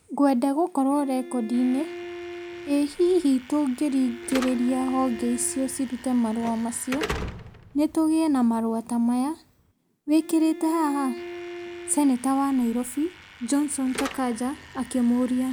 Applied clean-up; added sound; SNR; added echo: none; Bowed string instrument + Slam / Alarm; 14 dB; none.